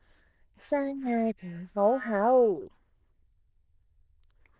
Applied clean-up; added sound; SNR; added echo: neural diffusion model UNIVERSE++.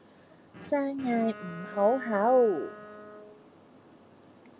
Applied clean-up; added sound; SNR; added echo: none; Bowed string instrument; 16 dB; none.